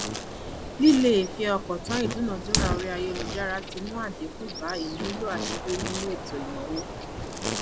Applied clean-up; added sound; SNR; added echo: none; Insect + Fire; 4 dB; none.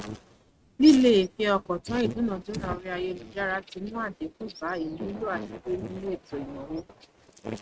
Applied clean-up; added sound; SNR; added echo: neural mask model RNNoise.